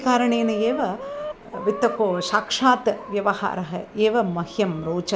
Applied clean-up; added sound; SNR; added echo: none; Chicken, rooster; 13 dB; none.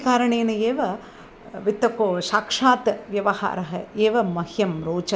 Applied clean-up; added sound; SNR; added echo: none; none; none; none.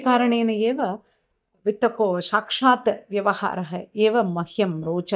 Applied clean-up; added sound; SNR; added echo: neural mask model DeepFilterNet 3.